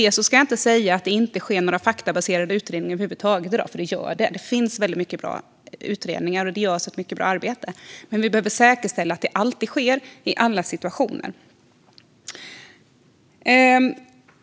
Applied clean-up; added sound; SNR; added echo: none; none; none; none.